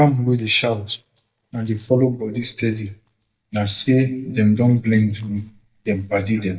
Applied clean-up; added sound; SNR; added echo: neural mask model DeepFilterNet 3.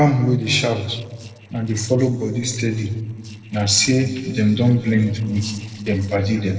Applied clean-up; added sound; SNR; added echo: neural separator model SepFormer DNS4.